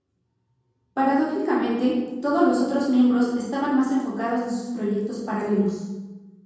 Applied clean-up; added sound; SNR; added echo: none; none; none; reverberation time 1.3 s.